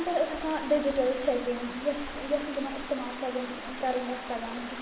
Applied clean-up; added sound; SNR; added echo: none; Water; 10 dB; reverberation time 1.1 s.